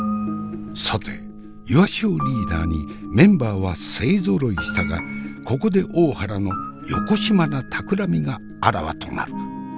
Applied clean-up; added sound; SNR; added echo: none; none; none; none.